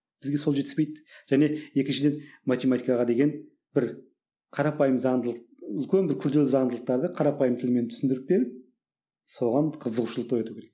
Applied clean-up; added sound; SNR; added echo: none; none; none; none.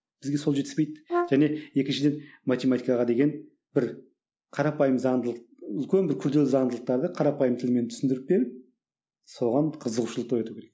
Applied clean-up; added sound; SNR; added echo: none; Brass instrument; 6 dB; none.